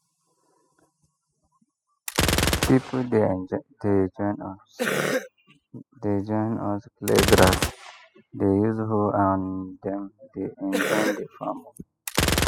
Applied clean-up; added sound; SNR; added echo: classical method spectral subtraction.